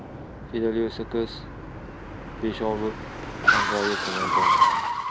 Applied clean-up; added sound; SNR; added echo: none; Car; -5 dB; none.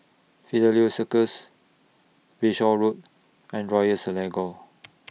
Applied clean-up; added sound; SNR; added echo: none; none; none; none.